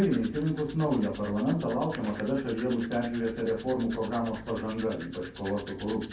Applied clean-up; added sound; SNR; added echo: none; Domestic sounds, home sounds; 16 dB; reverberation time 0.6 s.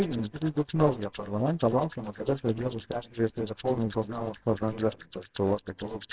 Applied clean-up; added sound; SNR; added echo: neural separator model SepFormer WHAMR!.